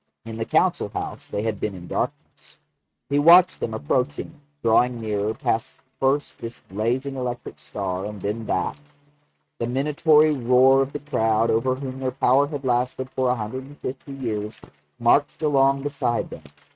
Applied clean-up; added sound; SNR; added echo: neural mask model RNNoise.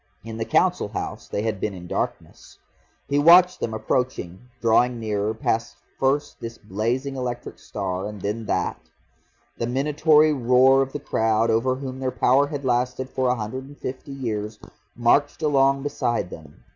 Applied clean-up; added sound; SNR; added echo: none; none; none; none.